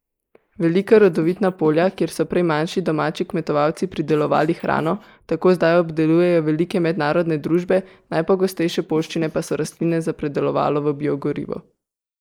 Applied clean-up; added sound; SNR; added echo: neural mask model Resemble Enhance denoiser.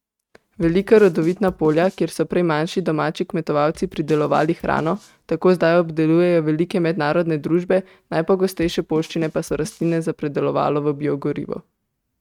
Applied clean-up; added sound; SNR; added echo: neural mask model RNNoise.